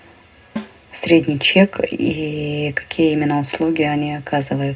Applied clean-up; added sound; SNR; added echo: none; Snare drum; 17 dB; reverberation time 0.2 s.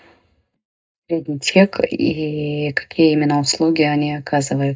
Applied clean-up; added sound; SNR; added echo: neural mask model DeepFilterNet 3.